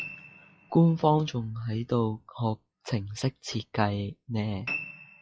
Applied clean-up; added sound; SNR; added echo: classical method log-MMSE.